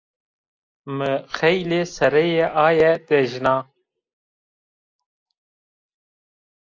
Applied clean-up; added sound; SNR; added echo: neural mask model Resemble Enhance denoiser.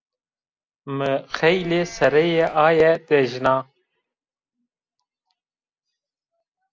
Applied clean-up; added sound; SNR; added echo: none; Livestock, farm animals, working animals; 19 dB; none.